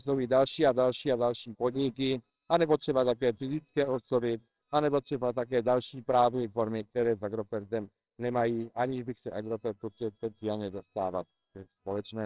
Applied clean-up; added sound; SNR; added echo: neural separator model SepFormer WHAMR!.